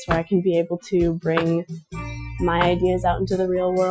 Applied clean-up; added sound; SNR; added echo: classical method Wiener filter.